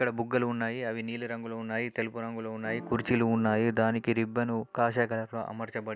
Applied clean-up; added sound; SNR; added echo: none; Piano; 19 dB; none.